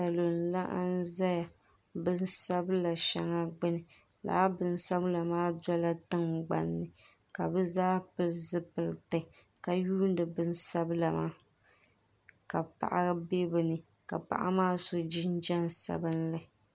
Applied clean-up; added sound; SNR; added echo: none; none; none; none.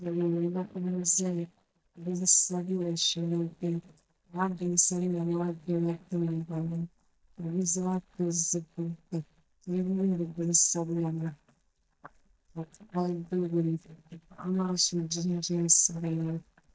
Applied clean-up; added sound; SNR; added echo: neural mask model DeepFilterNet 3.